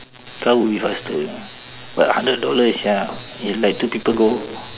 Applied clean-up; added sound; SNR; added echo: none; none; none; none.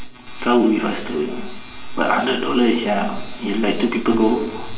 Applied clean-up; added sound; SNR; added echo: none; none; none; reverberation time 0.8 s.